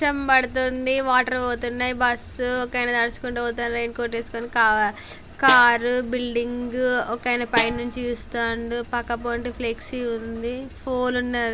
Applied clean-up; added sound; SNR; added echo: none; Snare drum; 10 dB; none.